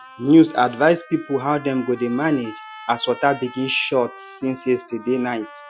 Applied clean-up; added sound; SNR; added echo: classical method Wiener filter.